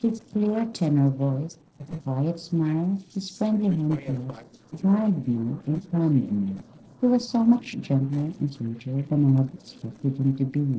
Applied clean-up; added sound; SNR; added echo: neural separator model SepFormer DNS4.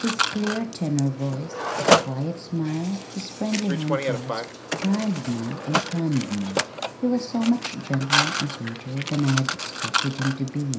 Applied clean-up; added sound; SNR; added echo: none; Mechanisms; 1 dB; reverberation time 0.5 s.